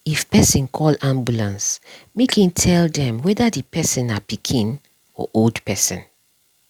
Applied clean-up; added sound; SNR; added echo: none; none; none; none.